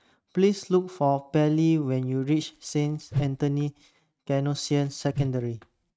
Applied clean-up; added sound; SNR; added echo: neural mask model RNNoise.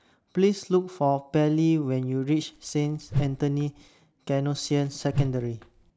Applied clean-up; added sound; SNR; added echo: none; Whoosh, swoosh, swish; 7 dB; none.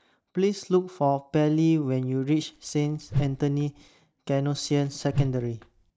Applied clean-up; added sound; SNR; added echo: neural mask model DeepFilterNet 3.